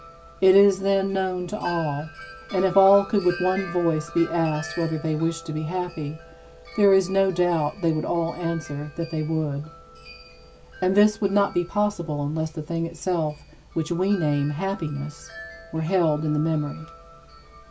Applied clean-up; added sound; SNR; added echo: none; Wind chime; 18 dB; none.